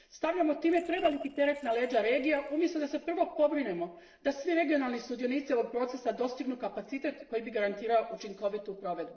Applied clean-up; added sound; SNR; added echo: neural separator model SepFormer DNS4.